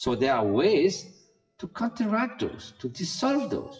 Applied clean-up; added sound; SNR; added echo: classical method WPE with log-MMSE.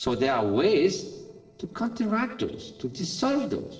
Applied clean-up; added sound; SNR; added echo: neural separator model SepFormer DNS4.